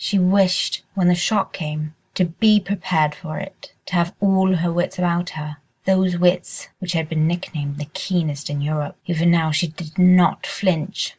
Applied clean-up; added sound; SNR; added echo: none; none; none; none.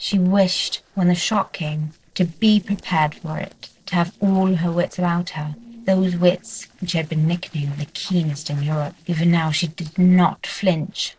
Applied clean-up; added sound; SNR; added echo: neural separator model SepFormer DNS4.